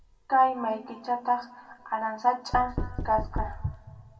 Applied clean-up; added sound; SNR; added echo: none; Knock; 9 dB; reverberation time 1.6 s.